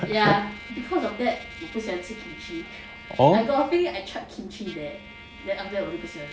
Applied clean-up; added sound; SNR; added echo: none; Trumpet; 16 dB; none.